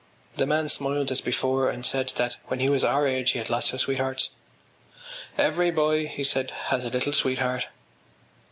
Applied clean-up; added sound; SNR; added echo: none; none; none; none.